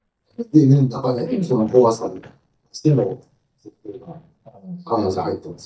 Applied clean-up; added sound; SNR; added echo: neural mask model DeepFilterNet 3.